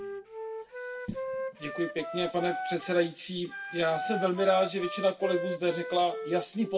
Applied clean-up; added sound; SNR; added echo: none; Wind instrument, woodwind instrument; 7 dB; reverberation time 0.2 s.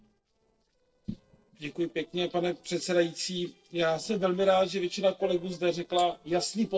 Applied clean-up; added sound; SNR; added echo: neural separator model SepFormer DNS4.